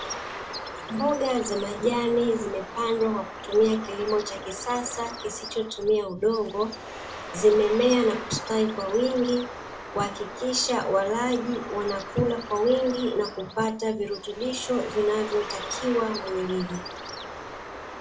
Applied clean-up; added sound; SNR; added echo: none; Bird; 11 dB; reverberation time 0.2 s.